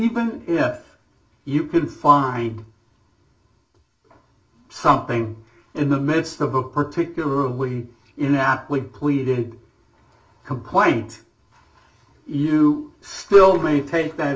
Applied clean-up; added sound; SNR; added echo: none; none; none; reverberation time 0.2 s.